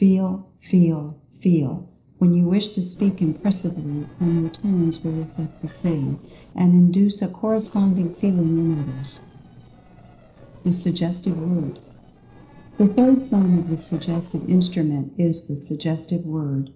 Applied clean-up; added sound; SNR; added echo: neural separator model SepFormer DNS4.